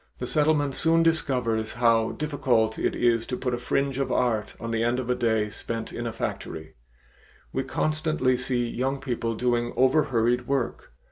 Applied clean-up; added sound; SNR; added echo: none; none; none; none.